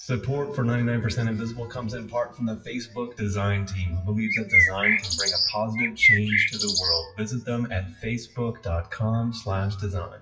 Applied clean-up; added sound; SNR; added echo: classical method WPE with log-MMSE.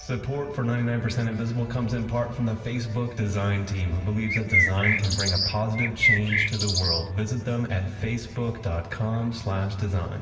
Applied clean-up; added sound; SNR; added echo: none; Bird; -1 dB; reverberation time 2.6 s.